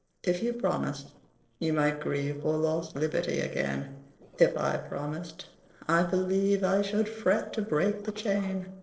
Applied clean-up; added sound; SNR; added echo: neural separator model SepFormer DNS4.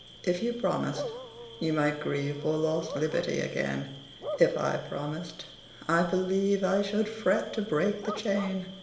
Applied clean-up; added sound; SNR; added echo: none; Bark / Cricket; 14 dB; reverberation time 0.9 s.